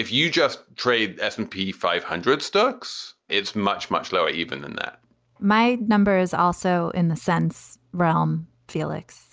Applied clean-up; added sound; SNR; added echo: none; none; none; none.